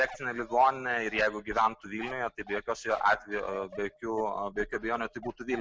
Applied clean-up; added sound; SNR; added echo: none; Bark; 18 dB; none.